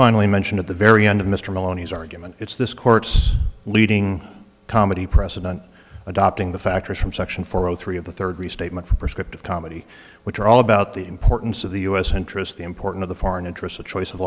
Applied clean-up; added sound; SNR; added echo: none; none; none; none.